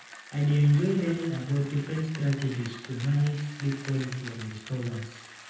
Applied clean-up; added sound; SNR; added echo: none; Bicycle; 17 dB; reverberation time 0.8 s.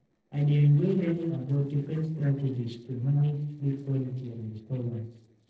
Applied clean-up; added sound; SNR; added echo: neural separator model SepFormer DNS4.